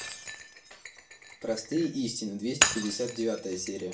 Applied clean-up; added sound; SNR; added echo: none; Shatter; 1 dB; reverberation time 0.3 s.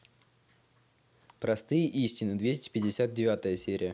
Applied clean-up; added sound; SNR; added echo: none; none; none; none.